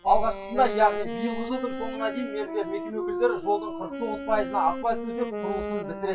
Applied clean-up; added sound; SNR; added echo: classical method WPE with log-MMSE.